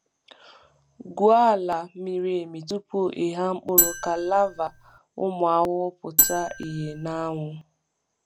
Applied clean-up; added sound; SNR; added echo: none; Marimba, xylophone; 0 dB; none.